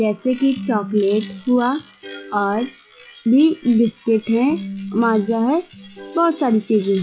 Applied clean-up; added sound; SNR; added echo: classical method log-MMSE.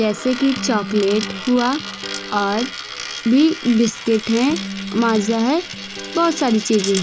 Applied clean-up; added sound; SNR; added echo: none; Electric guitar + Coin (dropping); 10 dB; none.